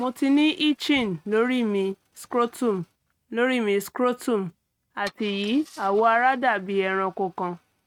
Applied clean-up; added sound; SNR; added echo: neural mask model RNNoise.